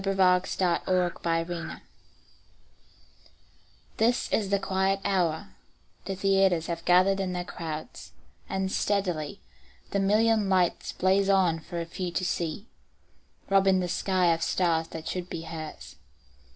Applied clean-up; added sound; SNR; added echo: none; Breathing; 12 dB; none.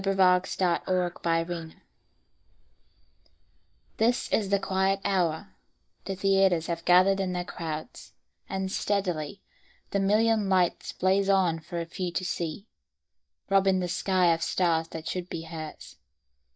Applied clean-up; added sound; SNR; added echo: neural mask model DeepFilterNet 3.